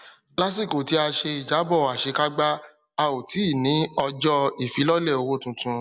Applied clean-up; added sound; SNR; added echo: none; none; none; none.